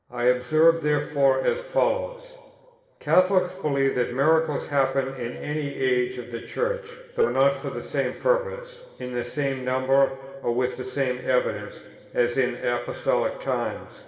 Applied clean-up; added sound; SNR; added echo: neural separator model SepFormer DNS4.